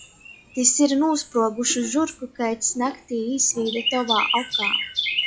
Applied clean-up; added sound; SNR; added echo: classical method log-MMSE.